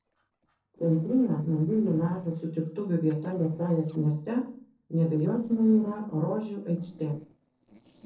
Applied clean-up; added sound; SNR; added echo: neural separator model SepFormer DNS4.